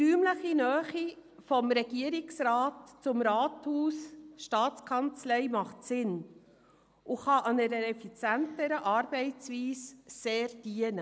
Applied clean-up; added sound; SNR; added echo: none; none; none; none.